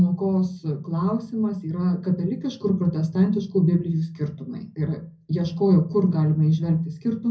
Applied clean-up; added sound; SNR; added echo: none; none; none; reverberation time 0.4 s.